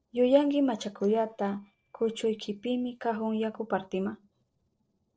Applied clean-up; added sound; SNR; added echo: neural separator model SepFormer DNS4.